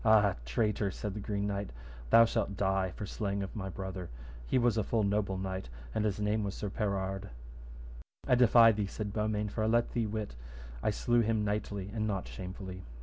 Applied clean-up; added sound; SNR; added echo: none; none; none; none.